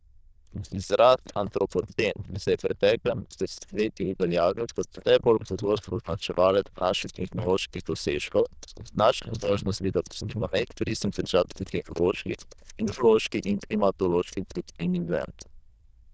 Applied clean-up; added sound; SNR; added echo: neural diffusion model UNIVERSE++.